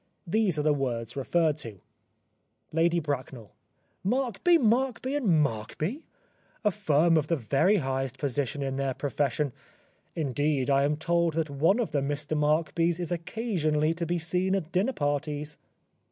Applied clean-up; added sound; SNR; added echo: none; none; none; none.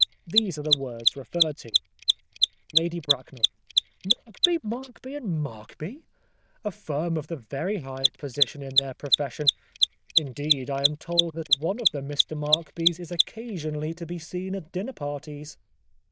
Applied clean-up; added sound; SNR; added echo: neural diffusion model UNIVERSE++.